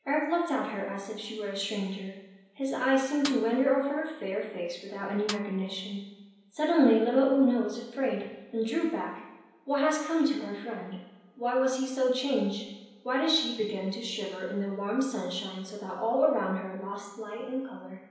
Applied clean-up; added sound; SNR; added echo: none; Snare drum; 15 dB; reverberation time 0.9 s.